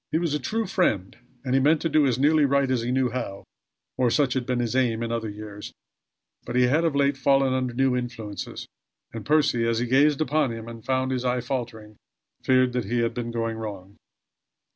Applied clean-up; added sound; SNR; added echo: none; none; none; none.